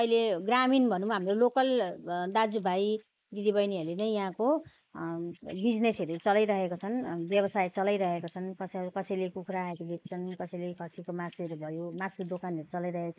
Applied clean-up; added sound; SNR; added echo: neural mask model Resemble Enhance denoiser.